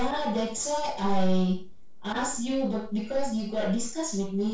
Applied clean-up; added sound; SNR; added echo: neural separator model SepFormer DNS4.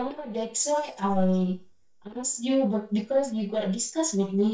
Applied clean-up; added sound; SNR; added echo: neural mask model DeepFilterNet 3.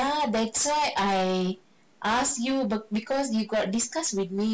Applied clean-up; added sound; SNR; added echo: none; none; none; none.